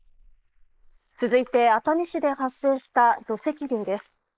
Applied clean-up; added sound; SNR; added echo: neural mask model Resemble Enhance denoiser.